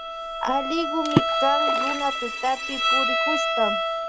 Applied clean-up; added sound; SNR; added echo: none; Water / Splash, splatter + Bowed string instrument; -4 dB; none.